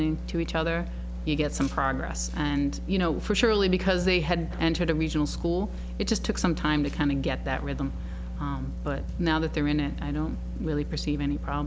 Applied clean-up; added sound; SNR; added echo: none; none; none; none.